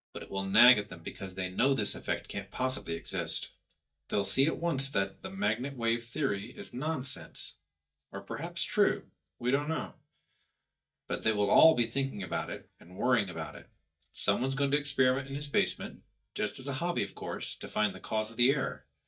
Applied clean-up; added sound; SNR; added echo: neural mask model DeepFilterNet 3.